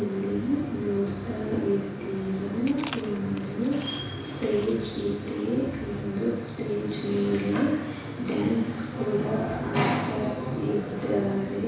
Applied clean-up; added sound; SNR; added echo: none; Chewing, mastication; 18 dB; reverberation time 1.1 s.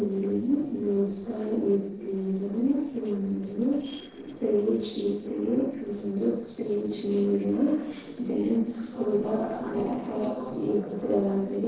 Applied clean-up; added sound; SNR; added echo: neural separator model SepFormer DNS4.